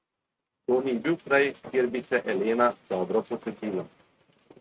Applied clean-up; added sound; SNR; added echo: neural mask model RNNoise.